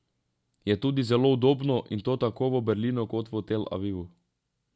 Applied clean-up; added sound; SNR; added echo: none; none; none; none.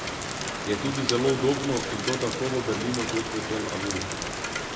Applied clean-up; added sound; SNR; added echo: none; Rain; 2 dB; reverberation time 0.9 s.